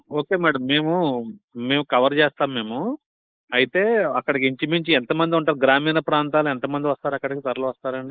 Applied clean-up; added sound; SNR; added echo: neural mask model Resemble Enhance denoiser.